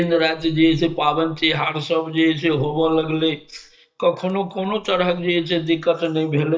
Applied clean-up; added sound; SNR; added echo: neural mask model DeepFilterNet 3.